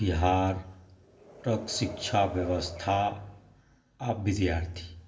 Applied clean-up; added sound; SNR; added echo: none; Wind; 17 dB; reverberation time 0.4 s.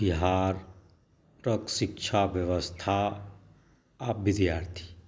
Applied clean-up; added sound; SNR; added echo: none; none; none; none.